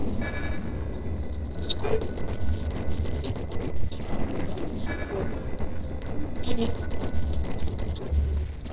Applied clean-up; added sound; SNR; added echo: neural separator model SepFormer DNS4.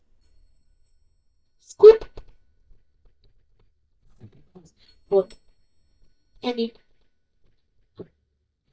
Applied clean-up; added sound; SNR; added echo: neural mask model DeepFilterNet 3.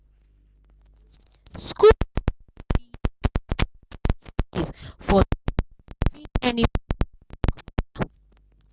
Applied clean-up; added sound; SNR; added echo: none; none; none; none.